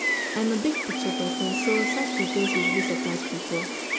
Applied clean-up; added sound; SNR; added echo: none; Gull, seagull + Wind instrument, woodwind instrument; -2 dB; none.